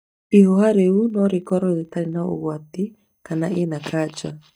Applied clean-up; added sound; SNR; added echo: neural mask model DeepFilterNet 3.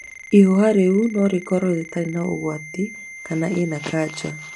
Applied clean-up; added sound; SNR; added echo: none; Ringtone; 18 dB; none.